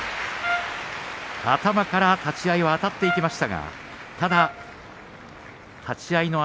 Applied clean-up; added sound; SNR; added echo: none; Trumpet; 7 dB; none.